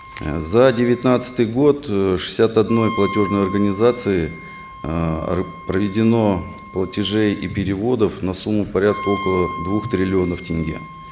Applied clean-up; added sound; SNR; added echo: none; Wind instrument, woodwind instrument; 15 dB; none.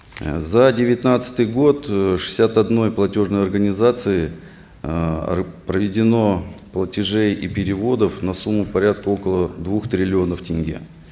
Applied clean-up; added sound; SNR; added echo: none; none; none; none.